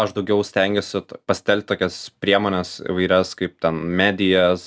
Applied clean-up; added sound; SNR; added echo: none; none; none; none.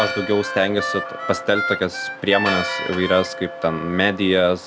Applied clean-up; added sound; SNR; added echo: none; Harmonica + Church bell; 6 dB; none.